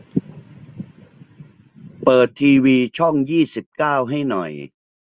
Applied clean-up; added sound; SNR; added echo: none; none; none; none.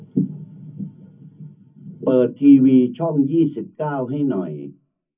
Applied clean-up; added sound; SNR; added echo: none; none; none; reverberation time 0.3 s.